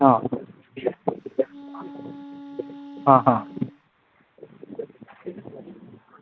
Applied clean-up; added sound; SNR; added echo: none; Wind instrument, woodwind instrument; 16 dB; none.